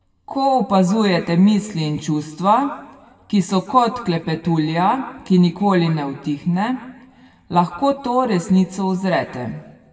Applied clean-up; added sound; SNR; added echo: none; none; none; reverberation time 1.2 s.